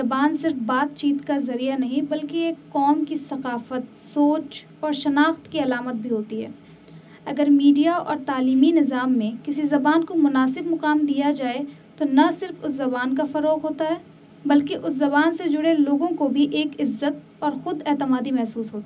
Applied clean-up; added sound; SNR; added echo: none; none; none; reverberation time 0.4 s.